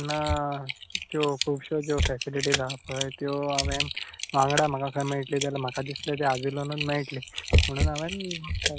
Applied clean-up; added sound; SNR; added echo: none; Typing; 2 dB; none.